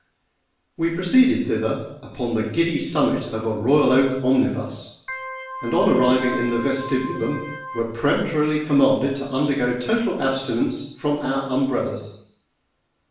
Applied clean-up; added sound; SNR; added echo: none; Organ; 11 dB; reverberation time 0.7 s.